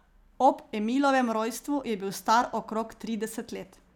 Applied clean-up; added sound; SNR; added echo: none; none; none; none.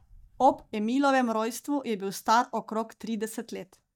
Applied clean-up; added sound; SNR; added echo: neural mask model DeepFilterNet 3.